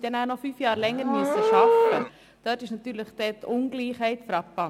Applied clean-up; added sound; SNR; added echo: none; Livestock, farm animals, working animals; -1 dB; none.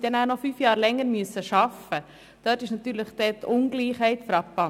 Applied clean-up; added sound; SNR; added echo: none; none; none; none.